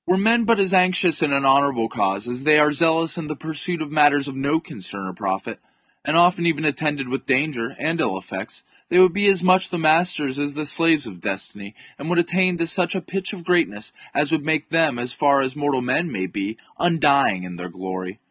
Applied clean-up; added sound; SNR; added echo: none; none; none; none.